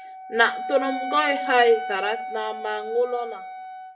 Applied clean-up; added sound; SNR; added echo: none; Wind instrument, woodwind instrument; 8 dB; reverberation time 0.4 s.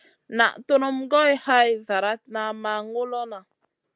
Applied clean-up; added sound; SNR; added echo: none; none; none; none.